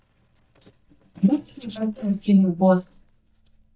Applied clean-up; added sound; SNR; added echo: neural mask model DeepFilterNet 3.